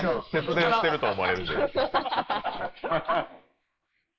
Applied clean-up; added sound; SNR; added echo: neural mask model Resemble Enhance denoiser.